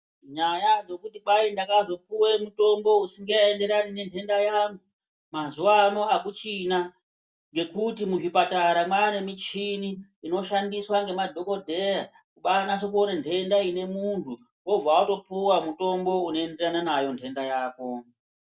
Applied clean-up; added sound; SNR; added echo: none; none; none; none.